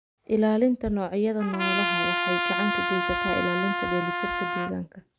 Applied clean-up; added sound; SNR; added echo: none; Trumpet; 0 dB; none.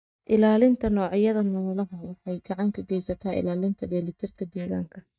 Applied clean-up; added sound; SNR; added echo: neural mask model DeepFilterNet 3.